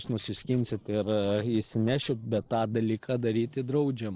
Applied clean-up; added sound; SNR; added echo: neural separator model SepFormer DNS4.